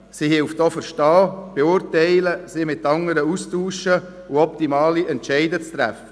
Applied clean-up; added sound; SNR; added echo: none; none; none; none.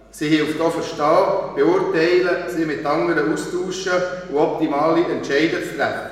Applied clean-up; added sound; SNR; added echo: none; none; none; reverberation time 1.2 s.